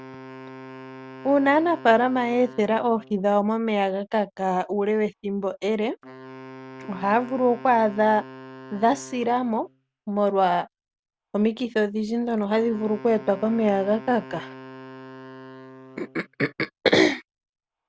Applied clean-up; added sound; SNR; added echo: none; Wind instrument, woodwind instrument; 19 dB; none.